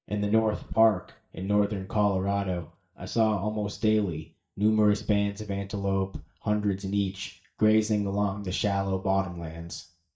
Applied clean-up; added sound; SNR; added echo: neural mask model DeepFilterNet 3.